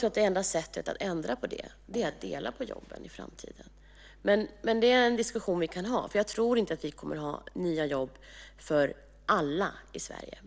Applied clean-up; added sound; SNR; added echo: none; none; none; none.